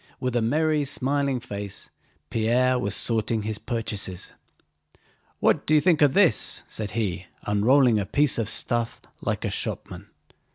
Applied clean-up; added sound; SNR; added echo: none; none; none; none.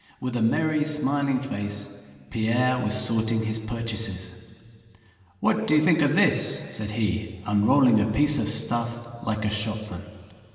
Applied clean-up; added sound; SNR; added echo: none; none; none; reverberation time 2.9 s.